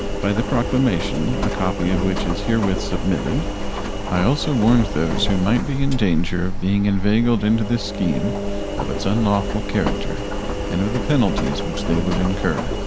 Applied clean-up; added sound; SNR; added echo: none; Engine; 2 dB; none.